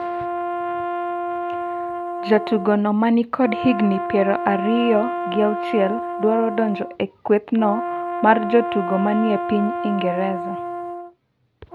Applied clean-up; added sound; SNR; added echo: none; Brass instrument; 5 dB; none.